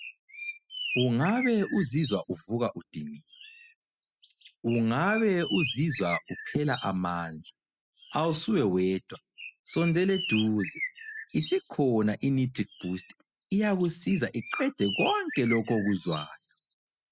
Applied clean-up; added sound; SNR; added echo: classical method spectral subtraction.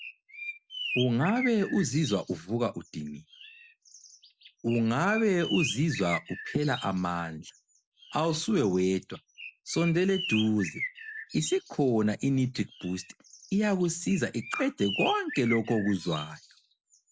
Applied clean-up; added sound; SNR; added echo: none; Bird; 12 dB; none.